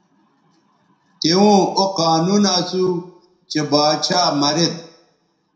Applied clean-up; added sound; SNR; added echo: none; none; none; reverberation time 0.6 s.